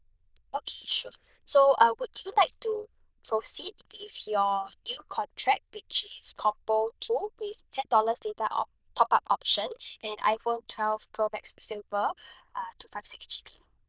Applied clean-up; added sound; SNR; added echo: neural diffusion model UNIVERSE++.